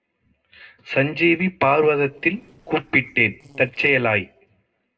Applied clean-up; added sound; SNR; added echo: neural separator model SepFormer DNS4.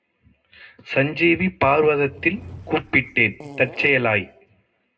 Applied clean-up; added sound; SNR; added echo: none; Fart / Drawer open or close; 19 dB; reverberation time 0.2 s.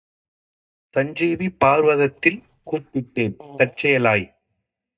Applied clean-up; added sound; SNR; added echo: neural mask model DeepFilterNet 3.